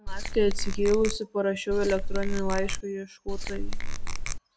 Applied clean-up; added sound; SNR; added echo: none; Squeak / Tools; -2 dB; none.